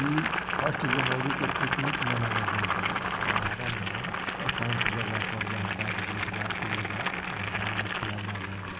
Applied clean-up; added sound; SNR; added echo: none; Boiling; -4 dB; none.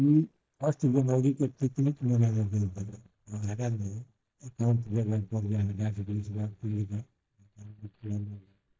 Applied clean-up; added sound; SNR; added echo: neural mask model DeepFilterNet 3.